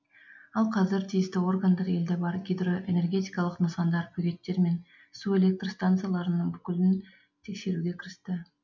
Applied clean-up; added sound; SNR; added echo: none; none; none; none.